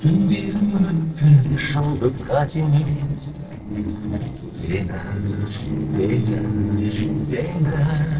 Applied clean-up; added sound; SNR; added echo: neural separator model SepFormer DNS4.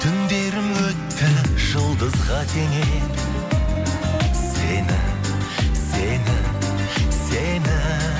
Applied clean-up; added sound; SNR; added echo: none; none; none; none.